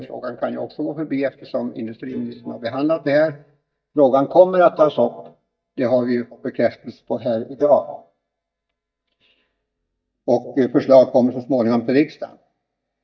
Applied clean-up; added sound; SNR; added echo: neural mask model DeepFilterNet 3.